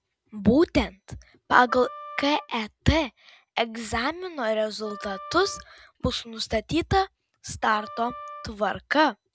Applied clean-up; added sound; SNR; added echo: none; Wind instrument, woodwind instrument; 16 dB; none.